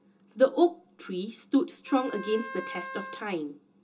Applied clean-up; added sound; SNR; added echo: none; Wind instrument, woodwind instrument; 11 dB; reverberation time 0.2 s.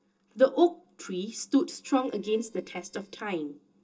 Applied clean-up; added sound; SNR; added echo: neural separator model SepFormer DNS4.